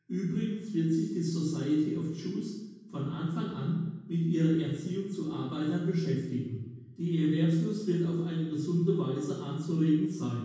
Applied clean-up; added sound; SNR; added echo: none; none; none; reverberation time 1.2 s.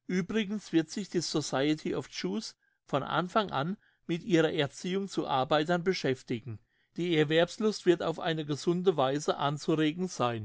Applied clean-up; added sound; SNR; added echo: none; none; none; none.